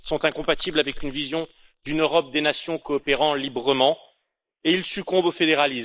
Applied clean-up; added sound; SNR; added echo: neural mask model Resemble Enhance denoiser.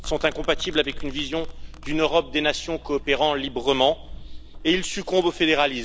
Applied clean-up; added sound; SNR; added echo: none; Domestic sounds, home sounds; 11 dB; none.